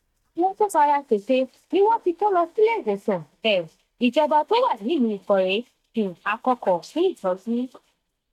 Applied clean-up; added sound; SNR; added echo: neural mask model DeepFilterNet 3.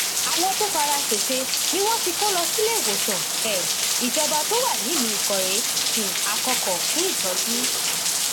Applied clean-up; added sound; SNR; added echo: none; Rain; -5 dB; none.